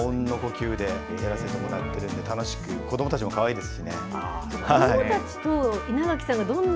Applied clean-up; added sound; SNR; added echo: none; Trumpet; 19 dB; none.